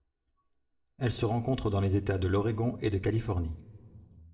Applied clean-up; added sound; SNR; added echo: none; none; none; reverberation time 1.1 s.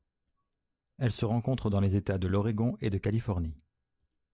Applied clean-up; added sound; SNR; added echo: none; none; none; none.